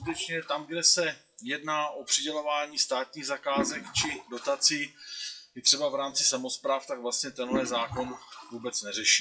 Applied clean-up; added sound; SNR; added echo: classical method WPE with log-MMSE.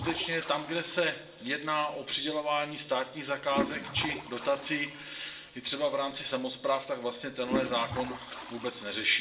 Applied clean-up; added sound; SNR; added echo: none; Toilet flush; 12 dB; reverberation time 0.6 s.